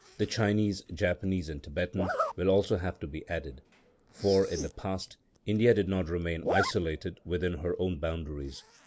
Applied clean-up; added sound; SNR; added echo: none; Zipper (clothing); 10 dB; none.